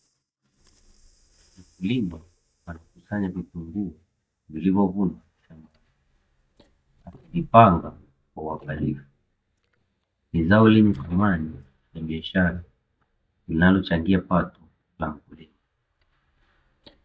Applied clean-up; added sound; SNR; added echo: neural mask model DeepFilterNet 3.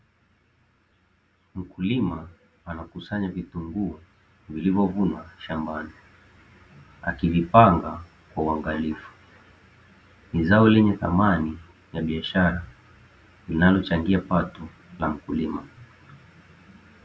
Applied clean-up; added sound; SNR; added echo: none; none; none; none.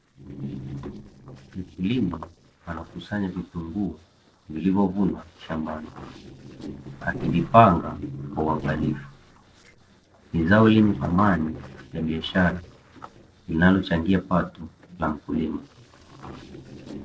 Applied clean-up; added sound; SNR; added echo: neural separator model SepFormer DNS4.